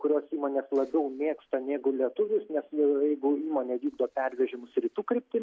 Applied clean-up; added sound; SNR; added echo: none; none; none; none.